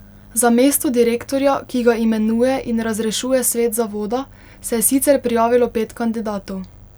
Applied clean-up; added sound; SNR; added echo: none; none; none; none.